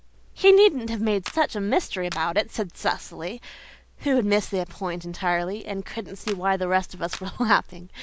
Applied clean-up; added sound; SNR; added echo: none; Clapping; 18 dB; none.